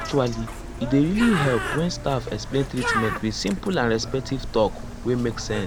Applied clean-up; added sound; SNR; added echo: none; Bird; 7 dB; none.